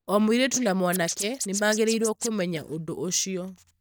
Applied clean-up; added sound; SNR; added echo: neural mask model DeepFilterNet 3.